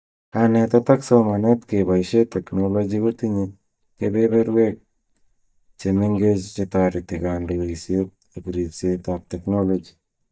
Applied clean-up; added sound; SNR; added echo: neural mask model DeepFilterNet 3.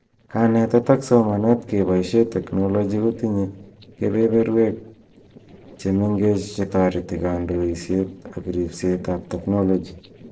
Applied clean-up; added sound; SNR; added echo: neural separator model SepFormer DNS4.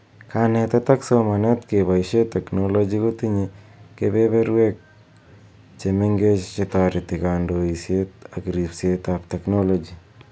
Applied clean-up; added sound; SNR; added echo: none; none; none; none.